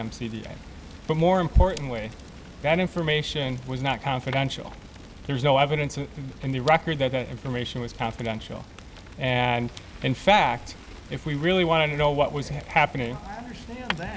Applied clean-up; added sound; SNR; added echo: none; Fire; 16 dB; none.